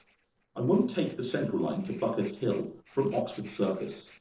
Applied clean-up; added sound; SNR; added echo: neural separator model SepFormer DNS4.